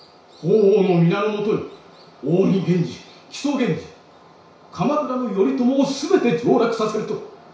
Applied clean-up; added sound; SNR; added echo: none; none; none; reverberation time 0.6 s.